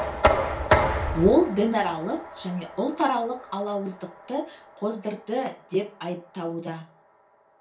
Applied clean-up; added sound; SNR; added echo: none; Knock; 2 dB; reverberation time 0.3 s.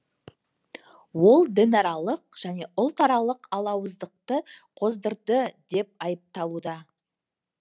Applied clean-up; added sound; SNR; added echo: none; none; none; none.